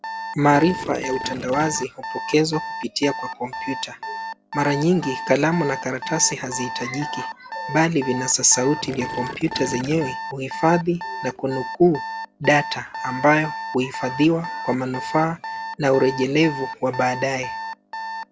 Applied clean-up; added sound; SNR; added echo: none; Gurgling / Liquid + Alarm; 9 dB; none.